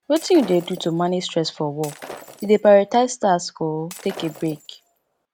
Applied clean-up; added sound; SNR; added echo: none; Shatter; 20 dB; none.